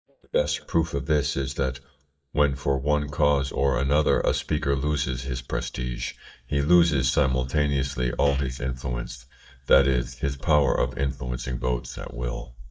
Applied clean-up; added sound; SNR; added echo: neural mask model DeepFilterNet 3.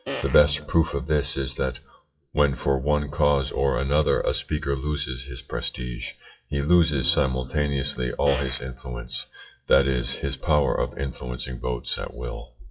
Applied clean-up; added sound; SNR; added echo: classical method WPE with log-MMSE.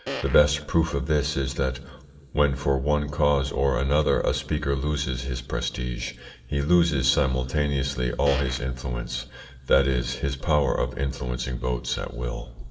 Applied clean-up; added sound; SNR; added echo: none; Fart; 13 dB; reverberation time 2.3 s.